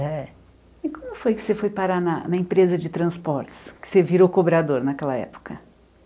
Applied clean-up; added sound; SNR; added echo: none; none; none; none.